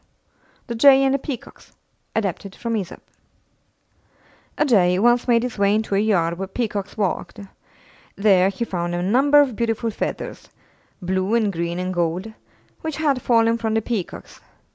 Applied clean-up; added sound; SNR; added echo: none; none; none; none.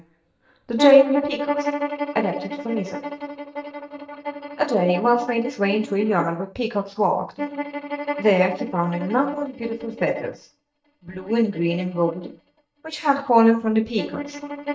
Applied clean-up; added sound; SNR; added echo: neural mask model DeepFilterNet 3.